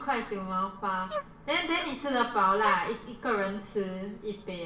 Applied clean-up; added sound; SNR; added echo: none; Dog; 13 dB; reverberation time 0.8 s.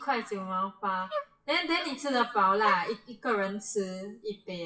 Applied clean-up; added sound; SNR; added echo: classical method WPE with log-MMSE.